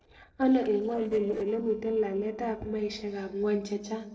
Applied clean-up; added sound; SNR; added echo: neural separator model SepFormer DNS4.